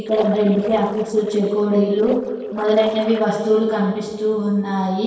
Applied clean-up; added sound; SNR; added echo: neural separator model SepFormer DNS4.